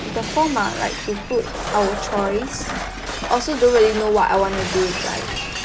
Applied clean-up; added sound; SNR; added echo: none; Shatter; 7 dB; none.